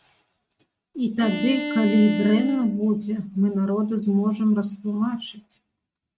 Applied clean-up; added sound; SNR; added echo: neural mask model RNNoise.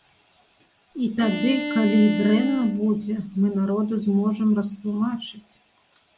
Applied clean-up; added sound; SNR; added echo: none; Bowed string instrument; 8 dB; none.